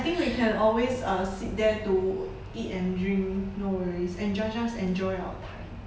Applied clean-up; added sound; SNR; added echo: none; none; none; none.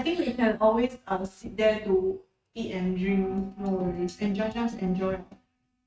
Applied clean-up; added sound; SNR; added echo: neural mask model RNNoise.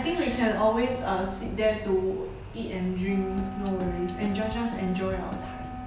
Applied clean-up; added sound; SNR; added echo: none; Drum kit + Wind instrument, woodwind instrument; 11 dB; none.